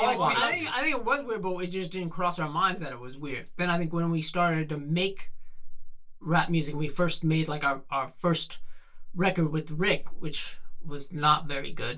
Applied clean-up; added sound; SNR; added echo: none; none; none; reverberation time 0.1 s.